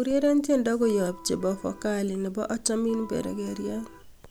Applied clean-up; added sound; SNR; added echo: none; Electric guitar; 19 dB; none.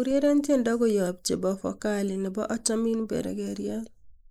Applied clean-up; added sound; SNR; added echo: neural mask model Resemble Enhance denoiser.